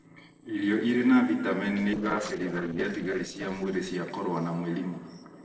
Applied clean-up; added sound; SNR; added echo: neural separator model SepFormer DNS4.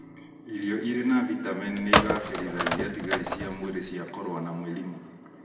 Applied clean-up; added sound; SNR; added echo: none; Telephone; -3 dB; reverberation time 1.8 s.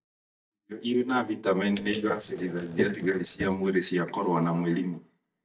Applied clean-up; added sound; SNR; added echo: neural mask model DeepFilterNet 3.